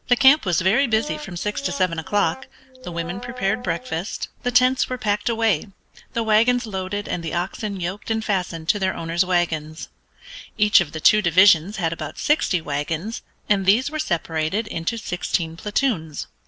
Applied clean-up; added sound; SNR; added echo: none; Brass instrument; 15 dB; none.